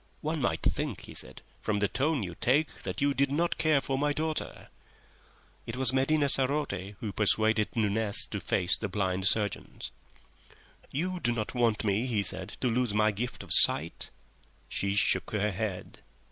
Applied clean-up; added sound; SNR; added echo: none; none; none; none.